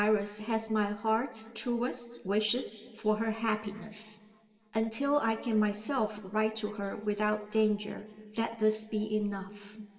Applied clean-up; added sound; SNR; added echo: none; none; none; reverberation time 1.7 s.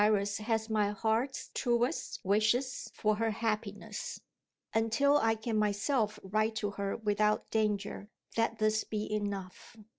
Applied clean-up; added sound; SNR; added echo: none; none; none; none.